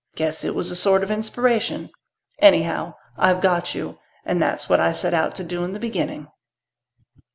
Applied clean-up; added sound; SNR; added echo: none; none; none; none.